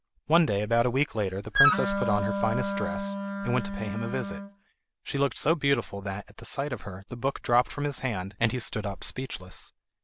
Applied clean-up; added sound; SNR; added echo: none; Wind instrument, woodwind instrument; 0 dB; none.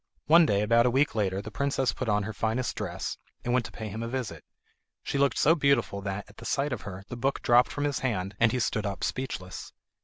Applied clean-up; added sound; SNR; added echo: none; none; none; none.